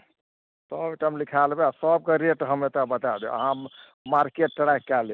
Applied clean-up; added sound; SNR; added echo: none; none; none; none.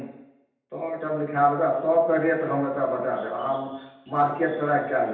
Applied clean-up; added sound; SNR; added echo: none; none; none; reverberation time 0.9 s.